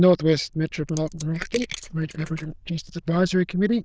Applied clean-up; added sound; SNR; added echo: neural diffusion model UNIVERSE++.